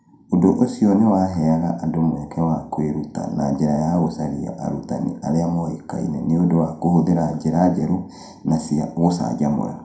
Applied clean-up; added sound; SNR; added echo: none; none; none; reverberation time 0.4 s.